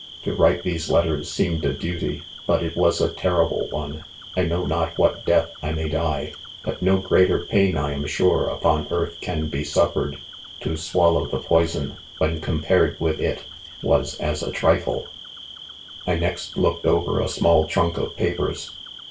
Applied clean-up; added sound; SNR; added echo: none; Cricket; 17 dB; reverberation time 0.2 s.